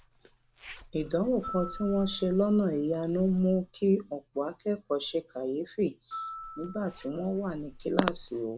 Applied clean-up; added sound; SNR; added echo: none; Zipper (clothing) + Glockenspiel; 16 dB; none.